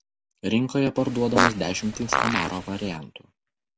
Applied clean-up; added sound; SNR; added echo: none; Fart; 0 dB; none.